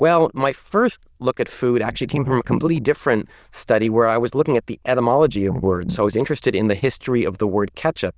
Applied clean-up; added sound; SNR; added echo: neural diffusion model UNIVERSE++.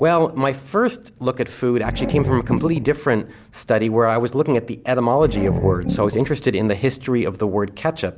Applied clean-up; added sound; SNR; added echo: none; Growling; 8 dB; none.